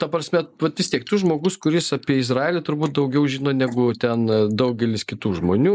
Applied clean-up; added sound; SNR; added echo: neural mask model Resemble Enhance denoiser.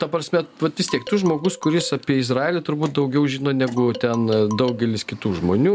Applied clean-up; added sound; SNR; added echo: none; Marimba, xylophone; 16 dB; none.